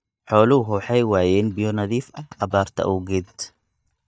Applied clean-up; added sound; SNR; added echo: neural mask model DeepFilterNet 3.